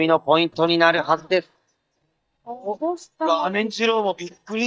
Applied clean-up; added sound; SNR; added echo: neural mask model DeepFilterNet 3.